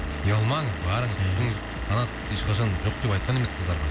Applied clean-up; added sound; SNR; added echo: none; Engine / Vehicle; 9 dB; none.